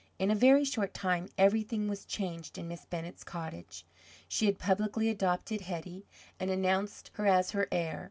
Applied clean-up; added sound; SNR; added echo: none; none; none; none.